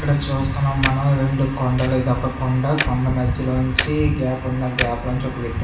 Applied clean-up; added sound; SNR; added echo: none; Tick-tock; 12 dB; reverberation time 0.6 s.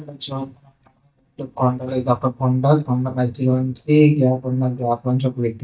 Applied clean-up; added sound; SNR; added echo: neural mask model DeepFilterNet 3.